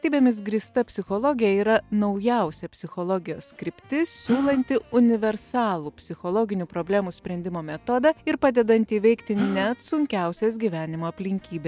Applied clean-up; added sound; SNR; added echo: none; Gasp; 13 dB; none.